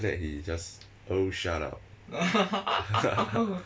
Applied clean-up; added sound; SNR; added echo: none; none; none; none.